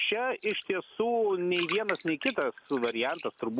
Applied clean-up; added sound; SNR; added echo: none; Bathtub (filling or washing); 12 dB; none.